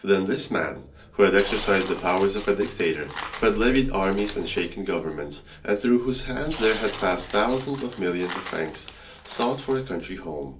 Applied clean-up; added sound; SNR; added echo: none; Tearing; 15 dB; reverberation time 0.3 s.